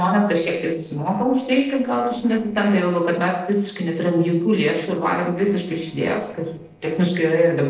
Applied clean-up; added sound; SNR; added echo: neural separator model SepFormer DNS4.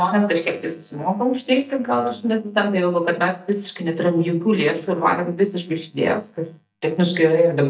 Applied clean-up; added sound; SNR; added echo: neural mask model DeepFilterNet 3.